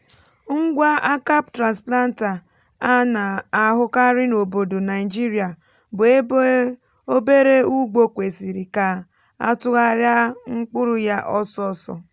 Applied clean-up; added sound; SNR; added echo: none; none; none; none.